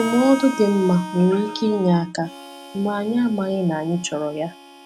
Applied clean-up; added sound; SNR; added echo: none; Harmonica; 14 dB; none.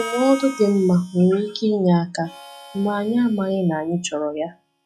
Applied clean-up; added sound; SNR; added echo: classical method log-MMSE.